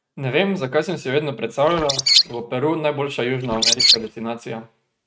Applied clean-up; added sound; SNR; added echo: neural mask model RNNoise.